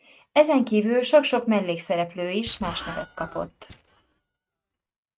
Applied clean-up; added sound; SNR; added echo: neural mask model RNNoise.